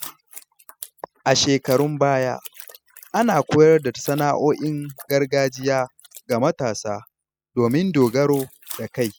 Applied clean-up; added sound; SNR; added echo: classical method spectral subtraction.